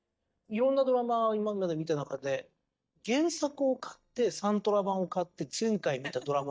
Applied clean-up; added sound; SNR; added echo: neural mask model DeepFilterNet 3.